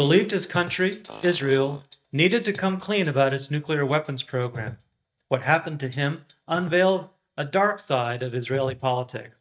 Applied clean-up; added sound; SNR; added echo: neural mask model DeepFilterNet 3.